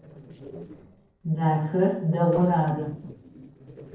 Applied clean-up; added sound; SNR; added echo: neural separator model SepFormer DNS4.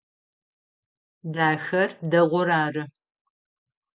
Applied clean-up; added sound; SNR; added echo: none; none; none; none.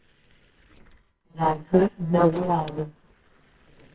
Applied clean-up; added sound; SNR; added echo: neural separator model SepFormer WHAMR!.